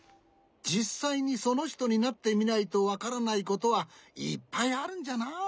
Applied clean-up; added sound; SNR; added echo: none; none; none; none.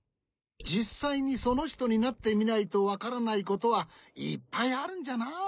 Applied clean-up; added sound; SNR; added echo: neural mask model Resemble Enhance denoiser.